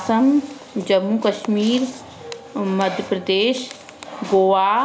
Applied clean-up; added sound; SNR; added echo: none; none; none; none.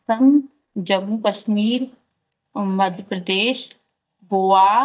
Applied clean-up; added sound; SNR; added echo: neural mask model DeepFilterNet 3.